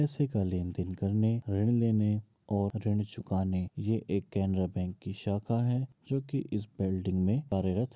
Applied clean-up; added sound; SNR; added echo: none; none; none; none.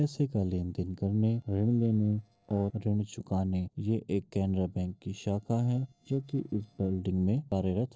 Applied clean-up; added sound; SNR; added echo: neural separator model SepFormer DNS4.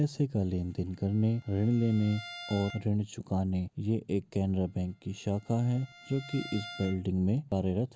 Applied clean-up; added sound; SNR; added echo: none; Bowed string instrument; 20 dB; none.